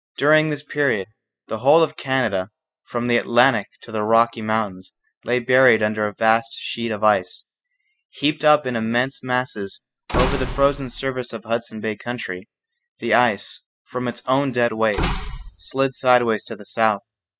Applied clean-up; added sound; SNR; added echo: classical method spectral subtraction.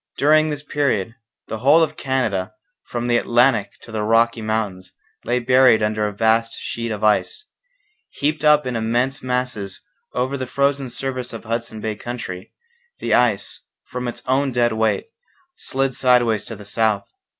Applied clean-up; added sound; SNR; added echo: none; none; none; none.